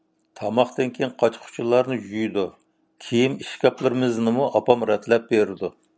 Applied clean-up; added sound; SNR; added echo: none; none; none; none.